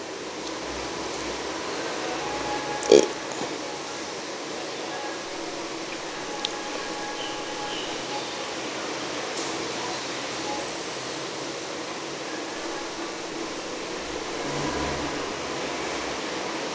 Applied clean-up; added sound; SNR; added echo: none; Gong; 16 dB; none.